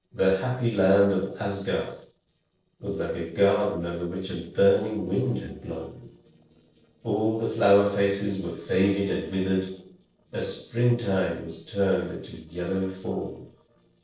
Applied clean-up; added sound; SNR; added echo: neural separator model SepFormer DNS4.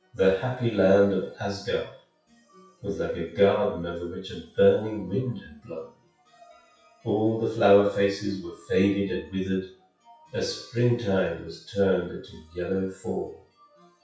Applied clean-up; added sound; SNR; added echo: classical method WPE with log-MMSE.